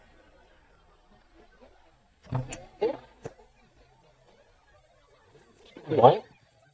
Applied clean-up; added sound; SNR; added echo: neural mask model DeepFilterNet 3.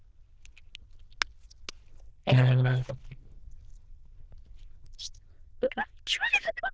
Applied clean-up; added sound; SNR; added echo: neural diffusion model UNIVERSE++.